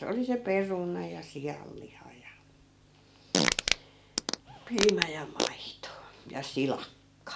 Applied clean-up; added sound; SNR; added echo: none; Fart; -3 dB; none.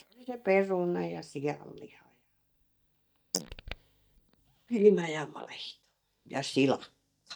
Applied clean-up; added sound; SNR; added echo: neural mask model DeepFilterNet 3.